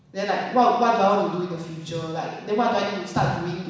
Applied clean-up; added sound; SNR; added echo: none; none; none; reverberation time 1.1 s.